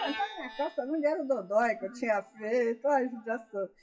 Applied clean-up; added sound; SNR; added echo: classical method WPE with log-MMSE.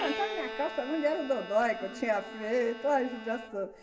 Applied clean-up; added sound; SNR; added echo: none; Bowed string instrument; 10 dB; reverberation time 1.7 s.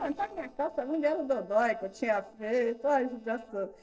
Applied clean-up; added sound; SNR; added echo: neural separator model SepFormer DNS4.